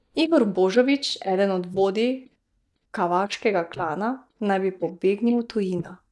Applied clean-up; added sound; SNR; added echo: neural mask model DeepFilterNet 3.